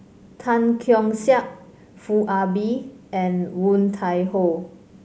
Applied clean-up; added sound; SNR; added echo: none; none; none; none.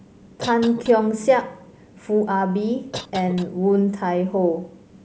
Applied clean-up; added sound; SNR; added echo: none; Cough; 17 dB; none.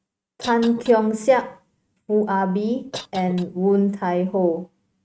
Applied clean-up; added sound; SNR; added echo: neural mask model RNNoise.